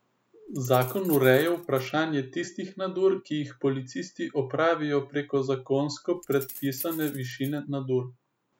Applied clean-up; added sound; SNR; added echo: none; Keys jangling; 14 dB; none.